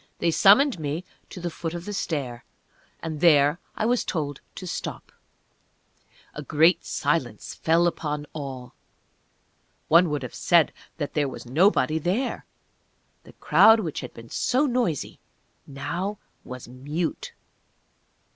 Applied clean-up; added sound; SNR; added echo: none; none; none; none.